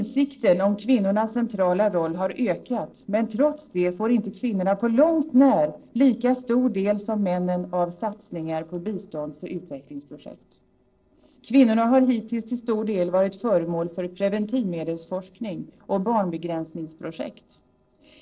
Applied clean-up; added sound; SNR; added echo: neural separator model SepFormer DNS4.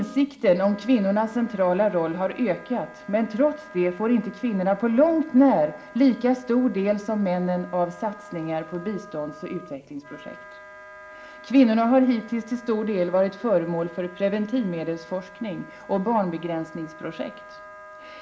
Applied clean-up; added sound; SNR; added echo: none; Wind instrument, woodwind instrument; 20 dB; reverberation time 0.5 s.